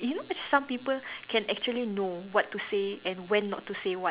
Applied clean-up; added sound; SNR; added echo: none; none; none; none.